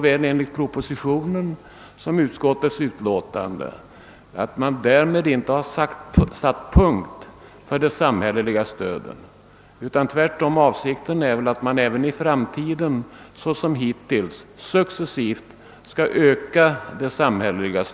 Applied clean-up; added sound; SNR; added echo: none; none; none; none.